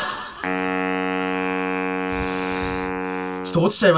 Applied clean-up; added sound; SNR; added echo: none; Wind instrument, woodwind instrument; 0 dB; reverberation time 0.1 s.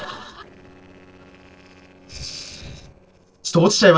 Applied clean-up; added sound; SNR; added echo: neural separator model SepFormer DNS4.